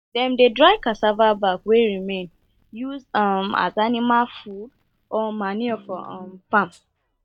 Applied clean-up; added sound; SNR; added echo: neural mask model DeepFilterNet 3.